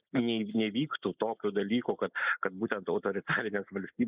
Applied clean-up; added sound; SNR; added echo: neural mask model Resemble Enhance denoiser.